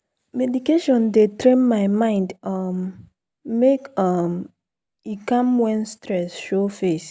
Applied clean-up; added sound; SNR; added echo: none; none; none; none.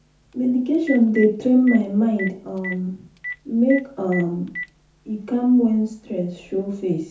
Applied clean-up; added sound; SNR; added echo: none; Telephone; 16 dB; reverberation time 0.6 s.